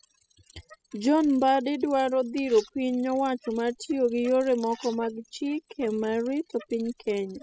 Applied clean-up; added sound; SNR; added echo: classical method spectral subtraction.